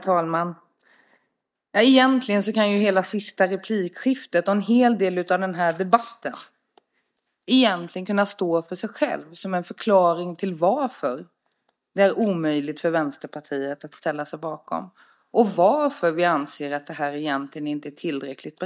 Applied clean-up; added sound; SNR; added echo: neural mask model DeepFilterNet 3.